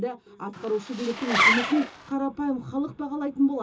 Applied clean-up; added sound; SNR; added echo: none; Zipper (clothing); -2 dB; reverberation time 0.2 s.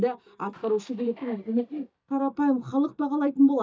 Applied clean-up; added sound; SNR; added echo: neural mask model DeepFilterNet 3.